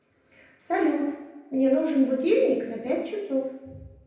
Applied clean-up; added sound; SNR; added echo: none; none; none; reverberation time 0.9 s.